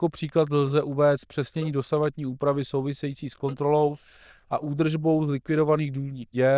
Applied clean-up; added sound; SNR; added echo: neural diffusion model UNIVERSE++.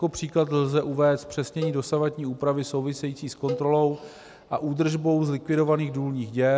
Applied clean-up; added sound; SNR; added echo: none; Cowbell; 14 dB; none.